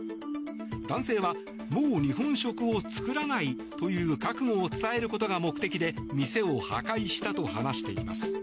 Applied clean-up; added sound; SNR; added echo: none; none; none; none.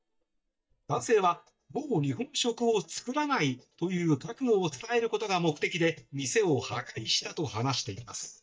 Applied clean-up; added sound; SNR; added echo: neural mask model DeepFilterNet 3.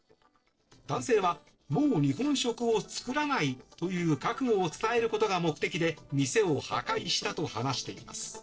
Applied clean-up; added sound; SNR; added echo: neural separator model SepFormer DNS4.